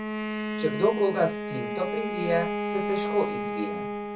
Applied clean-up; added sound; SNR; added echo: none; Bowed string instrument; 2 dB; reverberation time 0.3 s.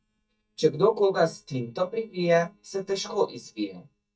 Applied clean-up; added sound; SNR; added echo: neural mask model DeepFilterNet 3.